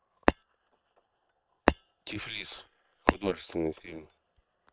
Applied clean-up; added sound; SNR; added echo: neural separator model SepFormer WHAM!.